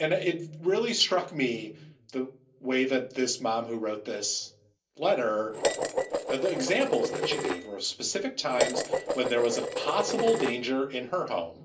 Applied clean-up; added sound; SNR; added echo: none; Dishes, pots, and pans; 2 dB; reverberation time 0.3 s.